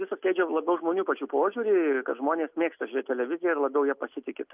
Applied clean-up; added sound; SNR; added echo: none; none; none; none.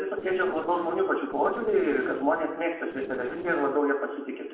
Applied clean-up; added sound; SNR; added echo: neural separator model SepFormer DNS4.